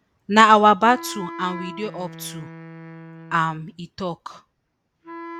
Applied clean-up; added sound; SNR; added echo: none; Wind instrument, woodwind instrument; 17 dB; none.